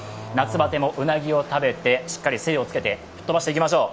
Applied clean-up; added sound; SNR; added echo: none; none; none; none.